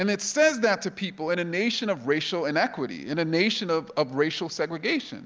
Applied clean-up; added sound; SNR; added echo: none; none; none; none.